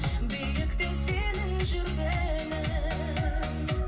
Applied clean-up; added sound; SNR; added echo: none; none; none; reverberation time 0.4 s.